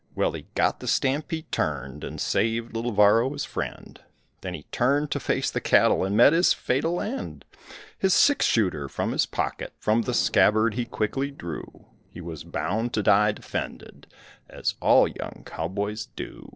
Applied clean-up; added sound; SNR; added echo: neural separator model SepFormer DNS4.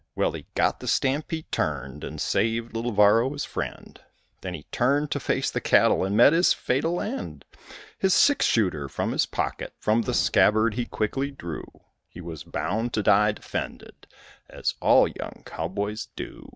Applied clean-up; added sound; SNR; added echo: neural mask model RNNoise.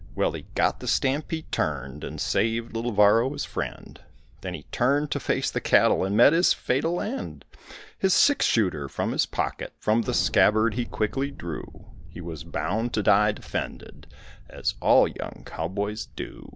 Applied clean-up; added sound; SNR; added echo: none; Thunder; 16 dB; none.